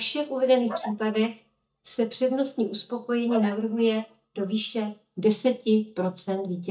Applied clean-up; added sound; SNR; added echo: neural mask model DeepFilterNet 3.